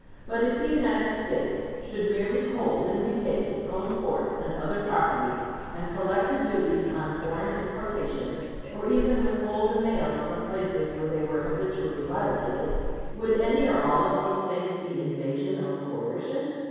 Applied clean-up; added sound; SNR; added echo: none; Subway, metro, underground; 10 dB; reverberation time 2.2 s.